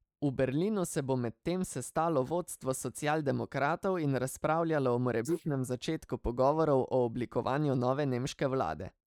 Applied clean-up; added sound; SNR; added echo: neural mask model Resemble Enhance denoiser.